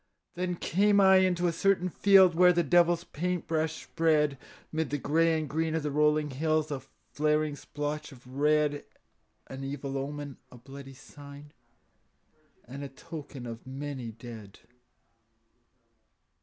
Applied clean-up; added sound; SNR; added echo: none; none; none; none.